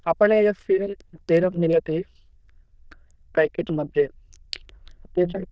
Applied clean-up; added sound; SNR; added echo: neural diffusion model UNIVERSE++.